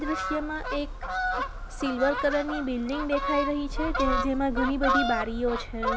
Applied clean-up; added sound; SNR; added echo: none; Fowl; 1 dB; none.